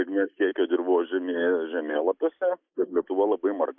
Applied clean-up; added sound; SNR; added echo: neural mask model Resemble Enhance denoiser.